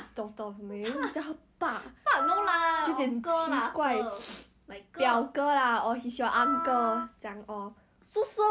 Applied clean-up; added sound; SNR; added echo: none; Wind instrument, woodwind instrument; 4 dB; none.